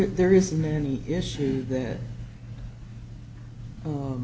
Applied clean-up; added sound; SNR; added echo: none; none; none; none.